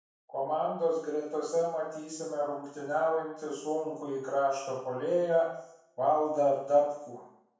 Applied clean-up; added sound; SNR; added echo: none; none; none; reverberation time 0.7 s.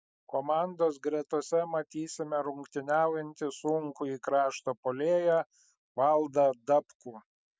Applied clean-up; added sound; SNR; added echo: none; none; none; none.